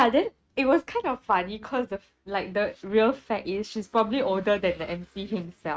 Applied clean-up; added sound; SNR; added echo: neural mask model RNNoise.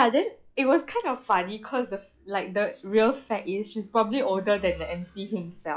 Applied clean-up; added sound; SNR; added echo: classical method log-MMSE.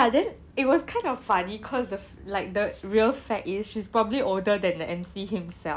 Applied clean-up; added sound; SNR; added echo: none; none; none; none.